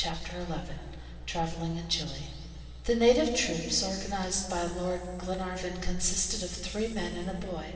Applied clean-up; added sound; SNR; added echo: none; none; none; reverberation time 2.5 s.